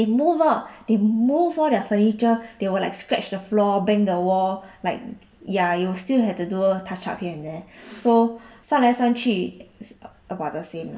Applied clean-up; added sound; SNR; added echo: none; none; none; none.